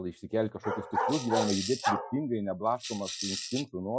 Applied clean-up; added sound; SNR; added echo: classical method Wiener filter.